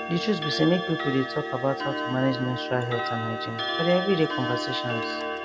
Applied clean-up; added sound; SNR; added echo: none; Clock; 3 dB; none.